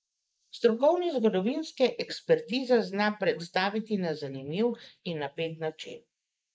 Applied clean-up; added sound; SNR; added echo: neural mask model Resemble Enhance denoiser.